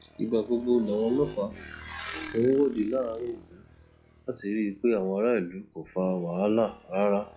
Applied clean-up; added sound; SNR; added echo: classical method log-MMSE.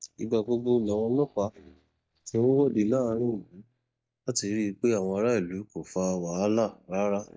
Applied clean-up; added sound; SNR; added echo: neural mask model DeepFilterNet 3.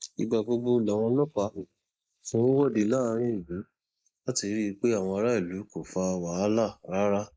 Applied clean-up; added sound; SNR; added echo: neural mask model Resemble Enhance denoiser.